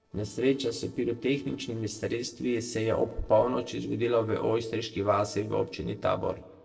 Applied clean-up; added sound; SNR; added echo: neural separator model SepFormer DNS4.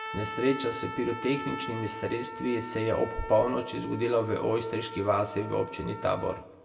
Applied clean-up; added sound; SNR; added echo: none; Trumpet; 10 dB; reverberation time 0.2 s.